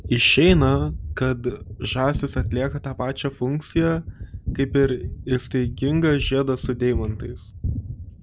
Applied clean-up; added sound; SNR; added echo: none; Gunshot, gunfire; 8 dB; none.